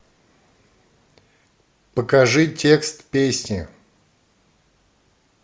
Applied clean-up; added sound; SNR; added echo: none; none; none; none.